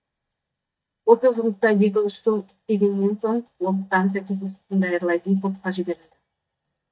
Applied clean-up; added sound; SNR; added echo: neural mask model DeepFilterNet 3.